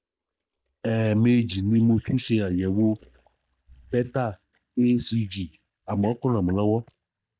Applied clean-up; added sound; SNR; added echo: neural mask model DeepFilterNet 3.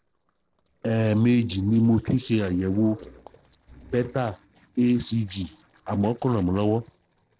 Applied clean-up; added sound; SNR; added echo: neural separator model SepFormer DNS4.